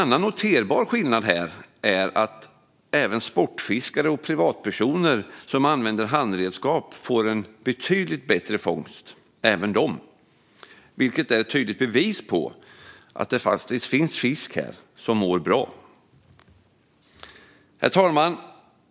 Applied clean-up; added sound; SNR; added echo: none; none; none; none.